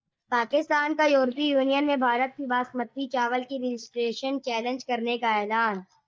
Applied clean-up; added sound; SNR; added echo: neural mask model DeepFilterNet 3.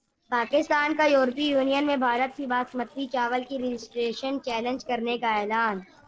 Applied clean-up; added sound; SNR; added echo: neural separator model SepFormer DNS4.